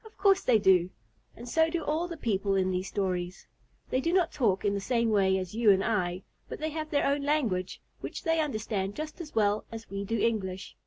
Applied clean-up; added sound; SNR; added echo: none; none; none; none.